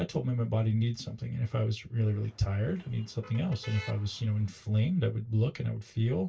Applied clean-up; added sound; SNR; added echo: none; Motor vehicle (road); 20 dB; reverberation time 0.2 s.